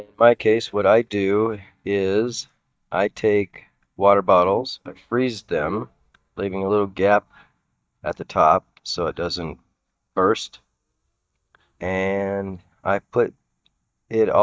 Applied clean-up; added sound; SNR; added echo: neural mask model DeepFilterNet 3.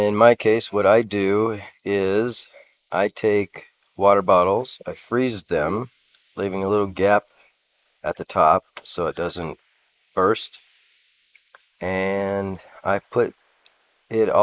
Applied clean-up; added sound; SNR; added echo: neural mask model Resemble Enhance denoiser.